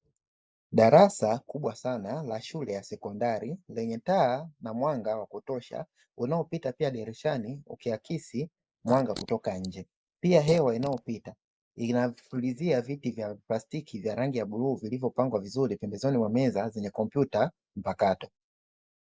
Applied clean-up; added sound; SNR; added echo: neural mask model Resemble Enhance denoiser.